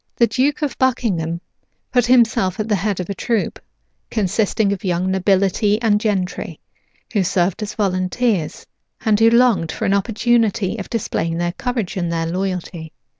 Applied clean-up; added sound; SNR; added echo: none; none; none; none.